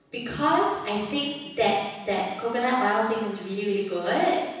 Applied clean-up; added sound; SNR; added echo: none; none; none; reverberation time 1.1 s.